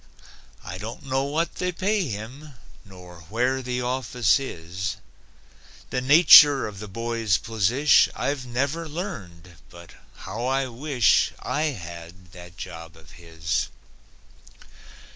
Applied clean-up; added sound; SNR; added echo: none; none; none; none.